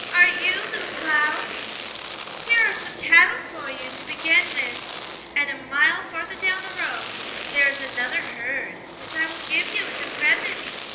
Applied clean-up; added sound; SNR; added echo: none; Domestic sounds, home sounds; 9 dB; reverberation time 1.4 s.